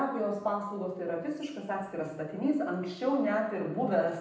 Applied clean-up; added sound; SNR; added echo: none; none; none; reverberation time 0.8 s.